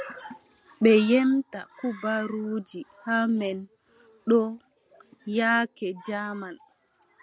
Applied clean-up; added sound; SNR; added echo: none; none; none; none.